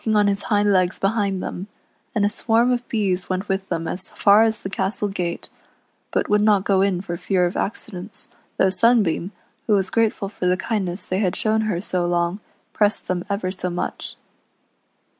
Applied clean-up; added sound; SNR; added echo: none; none; none; none.